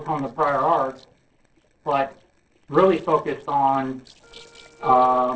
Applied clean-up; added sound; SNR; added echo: neural separator model SepFormer DNS4.